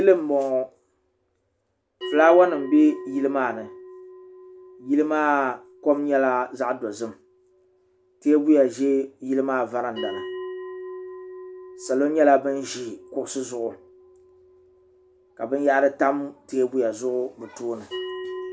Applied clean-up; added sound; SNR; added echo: none; Bell; 16 dB; none.